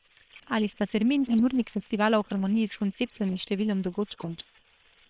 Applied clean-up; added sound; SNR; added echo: neural separator model SepFormer WHAM!.